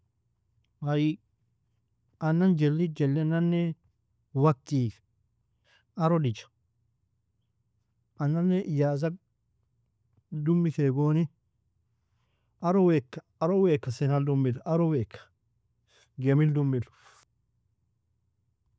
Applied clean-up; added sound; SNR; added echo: none; none; none; none.